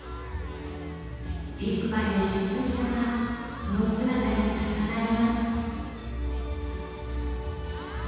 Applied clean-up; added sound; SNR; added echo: none; Crowd / Cheering; 19 dB; reverberation time 2.1 s.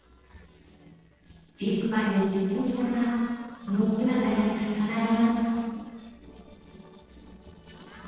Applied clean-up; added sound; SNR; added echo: neural separator model SepFormer DNS4.